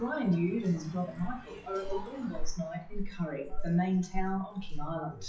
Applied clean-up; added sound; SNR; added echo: classical method WPE with log-MMSE.